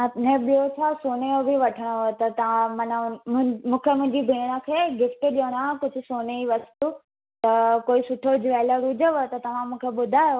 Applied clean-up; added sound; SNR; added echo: none; none; none; none.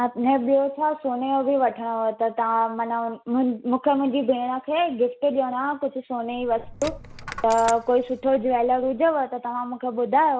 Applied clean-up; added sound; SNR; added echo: none; Coin (dropping); 16 dB; none.